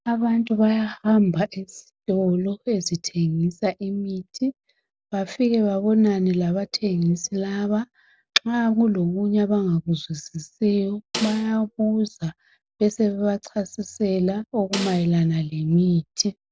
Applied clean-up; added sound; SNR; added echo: none; Snare drum; 12 dB; none.